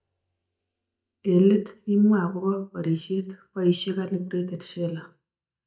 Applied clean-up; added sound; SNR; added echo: neural mask model DeepFilterNet 3.